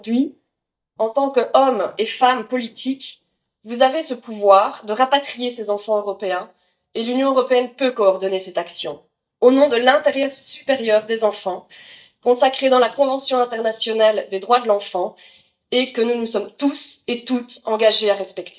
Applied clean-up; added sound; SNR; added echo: neural mask model DeepFilterNet 3.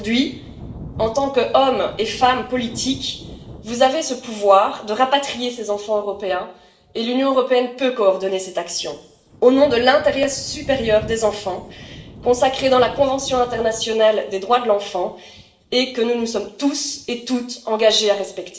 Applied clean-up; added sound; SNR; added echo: none; Thunder; 20 dB; reverberation time 0.7 s.